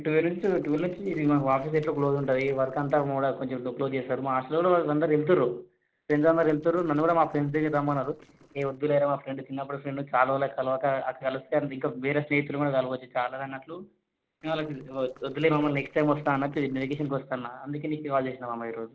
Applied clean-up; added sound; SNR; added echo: neural separator model SepFormer DNS4.